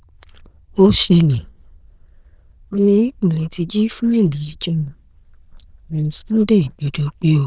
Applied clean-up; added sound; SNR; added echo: neural diffusion model UNIVERSE++.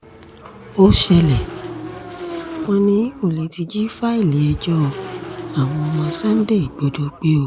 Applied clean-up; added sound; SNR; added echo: none; Motorcycle / Engine; 13 dB; none.